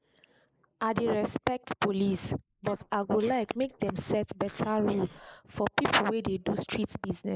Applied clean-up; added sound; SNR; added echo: neural mask model Resemble Enhance denoiser.